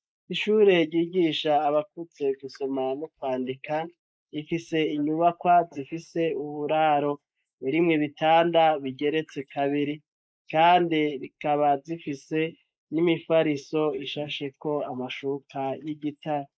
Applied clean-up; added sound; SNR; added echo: neural mask model Resemble Enhance denoiser.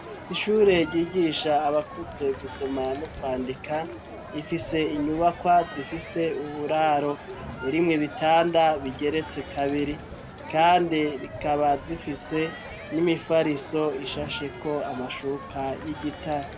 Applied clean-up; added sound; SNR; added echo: none; Crowd; 13 dB; none.